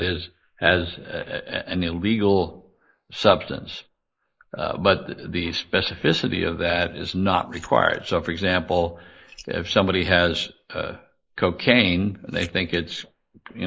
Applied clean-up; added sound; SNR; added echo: neural mask model Resemble Enhance denoiser.